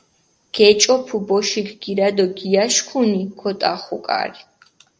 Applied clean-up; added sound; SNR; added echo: none; none; none; none.